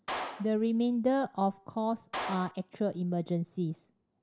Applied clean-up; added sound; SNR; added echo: none; Clapping; 12 dB; none.